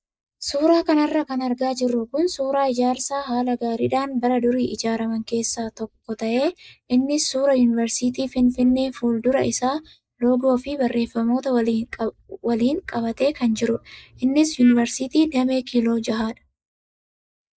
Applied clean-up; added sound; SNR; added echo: neural mask model Resemble Enhance denoiser.